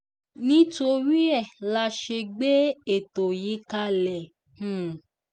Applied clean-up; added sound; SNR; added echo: none; none; none; none.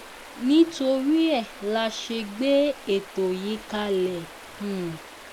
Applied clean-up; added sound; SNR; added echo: none; Stream; 17 dB; none.